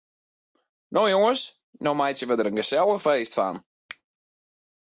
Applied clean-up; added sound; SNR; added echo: none; Finger snapping; 17 dB; none.